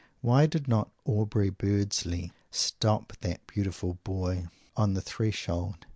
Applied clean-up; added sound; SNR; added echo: none; none; none; none.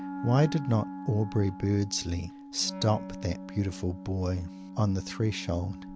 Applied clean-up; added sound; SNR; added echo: none; Wind instrument, woodwind instrument + Wind instrument, woodwind instrument; 11 dB; none.